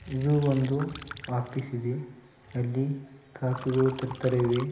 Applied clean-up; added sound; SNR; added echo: none; Liquid; 17 dB; reverberation time 1.1 s.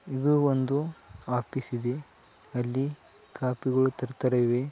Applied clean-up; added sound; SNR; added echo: none; none; none; none.